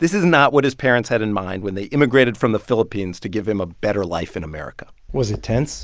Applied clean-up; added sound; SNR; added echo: none; none; none; none.